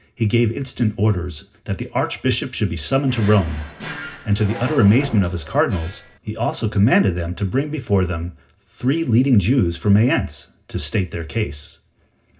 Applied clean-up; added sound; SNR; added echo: none; Drawer open or close; 14 dB; reverberation time 0.4 s.